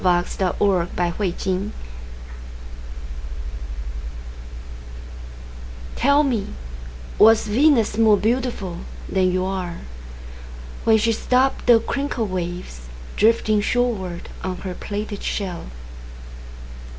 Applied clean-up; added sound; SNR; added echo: none; none; none; none.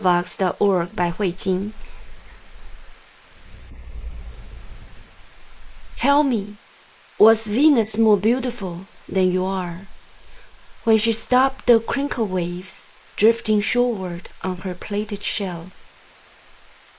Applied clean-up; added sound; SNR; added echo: neural mask model Resemble Enhance denoiser.